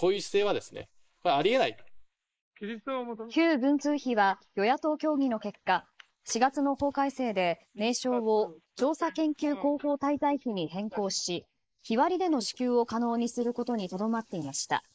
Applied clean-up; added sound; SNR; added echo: neural mask model Resemble Enhance denoiser.